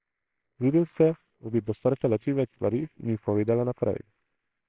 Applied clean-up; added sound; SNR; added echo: neural separator model SepFormer WHAMR!.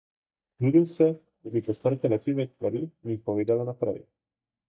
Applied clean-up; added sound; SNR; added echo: neural mask model DeepFilterNet 3.